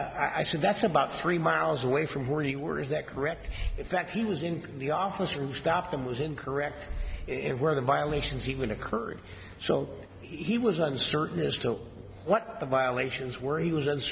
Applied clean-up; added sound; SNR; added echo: none; none; none; none.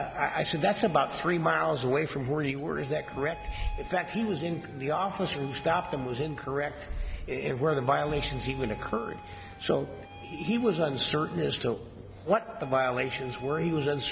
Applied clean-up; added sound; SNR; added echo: none; Wind instrument, woodwind instrument; 18 dB; none.